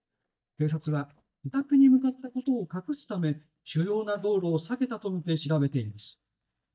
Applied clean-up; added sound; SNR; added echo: neural mask model DeepFilterNet 3.